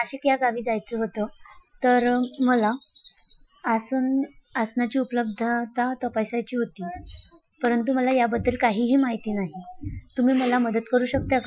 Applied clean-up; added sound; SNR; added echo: classical method Wiener filter.